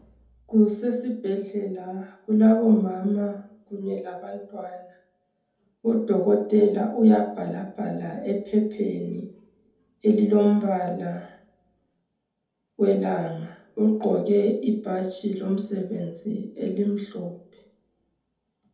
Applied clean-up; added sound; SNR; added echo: none; none; none; reverberation time 0.6 s.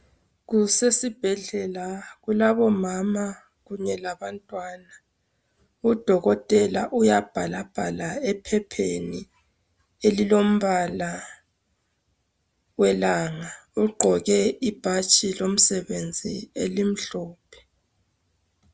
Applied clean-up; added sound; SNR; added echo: none; none; none; none.